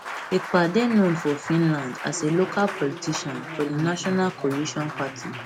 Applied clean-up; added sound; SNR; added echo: none; Applause; 10 dB; none.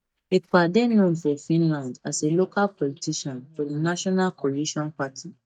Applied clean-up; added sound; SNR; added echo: neural mask model DeepFilterNet 3.